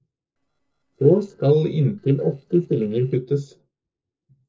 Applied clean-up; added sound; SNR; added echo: neural separator model SepFormer DNS4.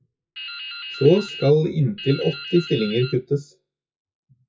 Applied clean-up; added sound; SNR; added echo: classical method WPE with log-MMSE.